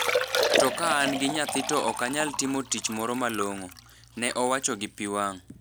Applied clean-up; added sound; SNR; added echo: none; Liquid; 3 dB; none.